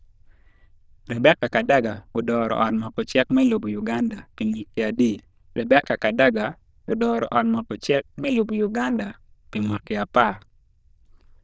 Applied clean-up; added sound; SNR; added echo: neural diffusion model UNIVERSE++.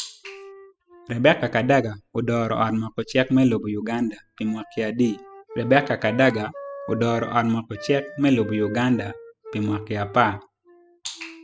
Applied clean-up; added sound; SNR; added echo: classical method spectral subtraction.